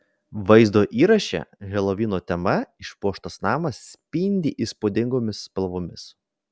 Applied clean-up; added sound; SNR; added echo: none; none; none; none.